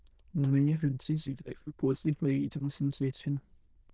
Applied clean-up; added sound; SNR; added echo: neural diffusion model UNIVERSE++.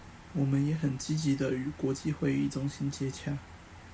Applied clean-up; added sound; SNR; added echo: none; none; none; none.